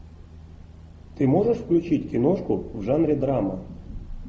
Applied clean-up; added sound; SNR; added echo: none; none; none; none.